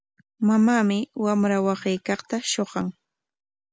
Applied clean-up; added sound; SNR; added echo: none; none; none; none.